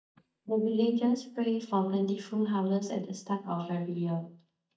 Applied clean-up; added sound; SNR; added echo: neural mask model DeepFilterNet 3.